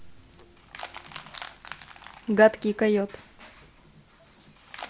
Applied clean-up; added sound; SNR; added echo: none; Crushing; 18 dB; none.